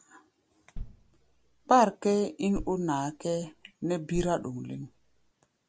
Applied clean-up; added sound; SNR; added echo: none; Bass drum; 13 dB; none.